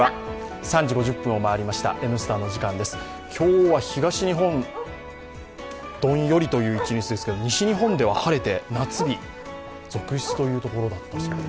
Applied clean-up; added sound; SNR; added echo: none; Bark; 17 dB; none.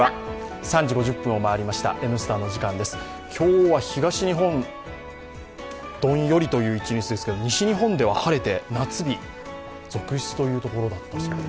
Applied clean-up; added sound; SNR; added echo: none; none; none; none.